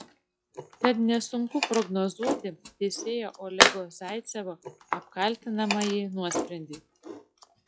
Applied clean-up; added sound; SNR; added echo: classical method log-MMSE.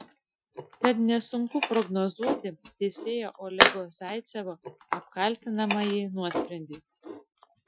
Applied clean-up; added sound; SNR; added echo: classical method Wiener filter.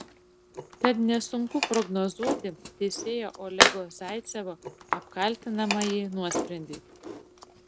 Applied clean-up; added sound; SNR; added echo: none; Tools; 1 dB; none.